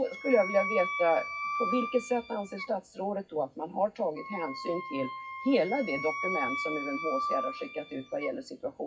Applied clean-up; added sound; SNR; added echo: classical method WPE with log-MMSE.